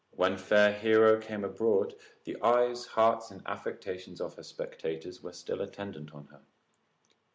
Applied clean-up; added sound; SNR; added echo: none; none; none; none.